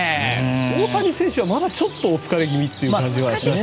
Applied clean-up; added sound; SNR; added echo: none; Rain; 15 dB; none.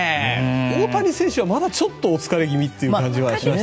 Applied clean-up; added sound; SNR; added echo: none; none; none; none.